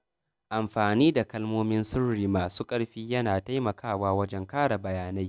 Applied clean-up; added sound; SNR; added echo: none; none; none; none.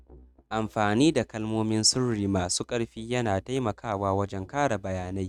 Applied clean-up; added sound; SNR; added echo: neural mask model RNNoise.